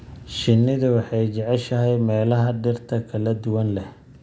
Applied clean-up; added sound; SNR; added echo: none; none; none; none.